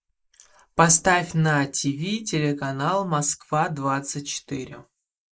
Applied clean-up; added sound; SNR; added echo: neural mask model Resemble Enhance denoiser.